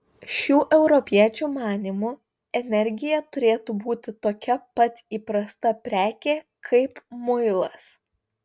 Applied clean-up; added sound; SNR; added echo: none; none; none; none.